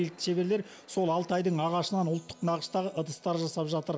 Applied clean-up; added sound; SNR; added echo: none; none; none; none.